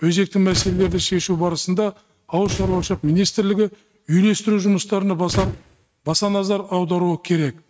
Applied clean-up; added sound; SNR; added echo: neural mask model RNNoise.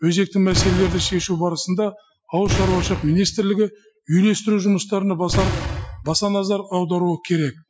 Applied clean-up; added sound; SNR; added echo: classical method Wiener filter.